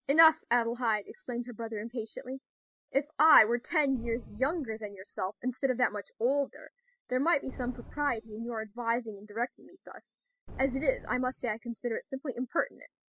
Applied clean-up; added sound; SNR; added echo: classical method spectral subtraction.